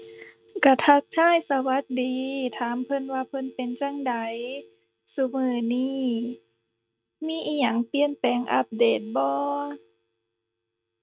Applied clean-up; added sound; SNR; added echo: neural mask model RNNoise.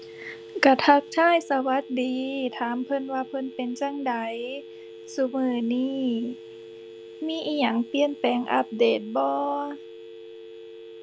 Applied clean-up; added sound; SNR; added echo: none; Telephone; 16 dB; none.